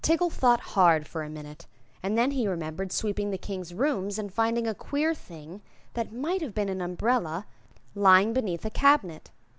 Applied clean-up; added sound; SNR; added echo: none; none; none; none.